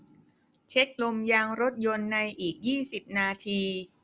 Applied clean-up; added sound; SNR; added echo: none; none; none; none.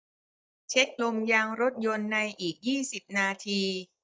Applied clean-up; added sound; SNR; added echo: neural mask model DeepFilterNet 3.